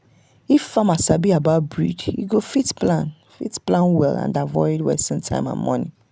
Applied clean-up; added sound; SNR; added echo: none; none; none; none.